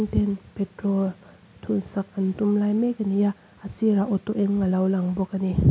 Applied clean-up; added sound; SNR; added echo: none; none; none; none.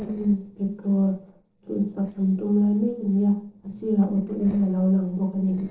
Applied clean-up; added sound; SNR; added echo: neural separator model SepFormer DNS4.